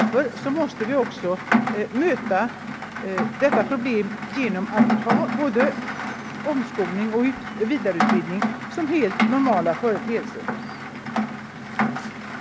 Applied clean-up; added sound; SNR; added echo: none; Rain; 1 dB; none.